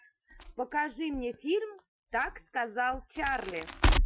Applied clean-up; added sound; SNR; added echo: classical method Wiener filter.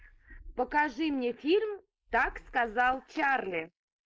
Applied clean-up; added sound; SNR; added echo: neural mask model Resemble Enhance denoiser.